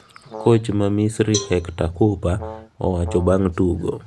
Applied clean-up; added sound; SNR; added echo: none; Cowbell + Brass instrument; 14 dB; none.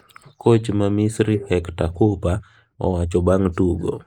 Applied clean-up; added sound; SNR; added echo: neural mask model Resemble Enhance denoiser.